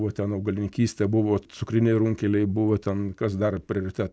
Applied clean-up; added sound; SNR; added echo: none; none; none; none.